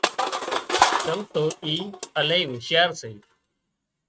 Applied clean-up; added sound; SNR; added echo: neural mask model RNNoise.